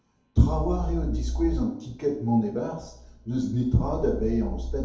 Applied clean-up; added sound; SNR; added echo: none; none; none; reverberation time 2.1 s.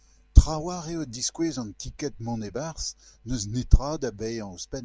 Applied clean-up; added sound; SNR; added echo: none; none; none; none.